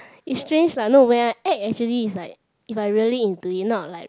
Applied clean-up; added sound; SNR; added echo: none; none; none; none.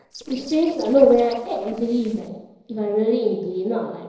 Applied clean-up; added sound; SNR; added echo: neural separator model SepFormer DNS4.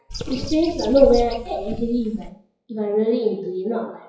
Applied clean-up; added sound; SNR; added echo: classical method WPE with log-MMSE.